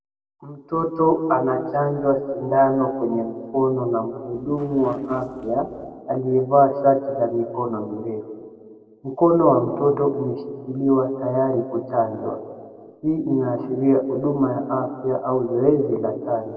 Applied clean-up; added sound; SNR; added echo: neural separator model SepFormer DNS4.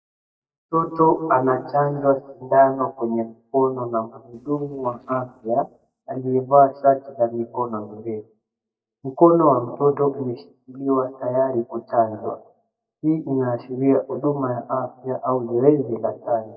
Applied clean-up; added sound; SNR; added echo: neural mask model DeepFilterNet 3.